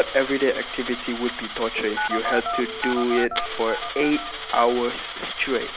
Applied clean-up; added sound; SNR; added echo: none; Coin (dropping) + Telephone; 6 dB; none.